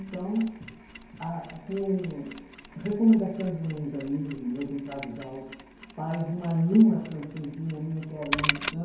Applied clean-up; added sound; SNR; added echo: none; Mechanisms; 9 dB; reverberation time 0.9 s.